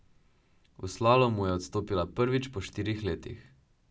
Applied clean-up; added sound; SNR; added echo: none; none; none; none.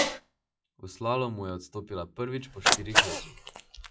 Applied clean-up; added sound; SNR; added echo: classical method log-MMSE.